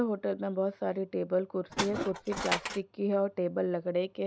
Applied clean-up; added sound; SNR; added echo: none; Tools; 3 dB; none.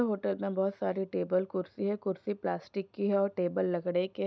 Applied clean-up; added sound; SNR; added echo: none; none; none; none.